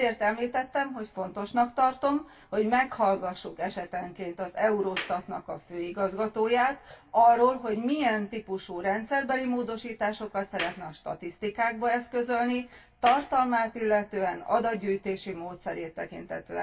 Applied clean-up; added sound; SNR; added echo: none; Clapping; 13 dB; reverberation time 0.2 s.